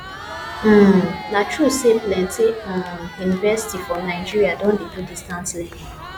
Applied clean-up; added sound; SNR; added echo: none; Crowd; 14 dB; none.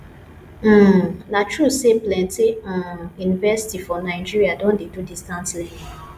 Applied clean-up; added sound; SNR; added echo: none; none; none; none.